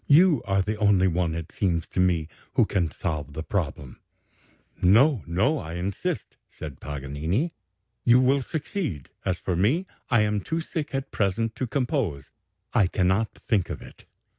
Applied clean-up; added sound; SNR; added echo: none; none; none; none.